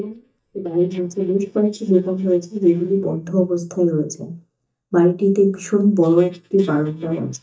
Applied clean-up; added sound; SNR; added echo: neural mask model DeepFilterNet 3.